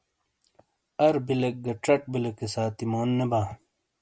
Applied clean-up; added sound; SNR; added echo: none; none; none; none.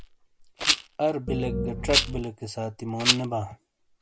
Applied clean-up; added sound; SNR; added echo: none; Rattle + Piano; -1 dB; none.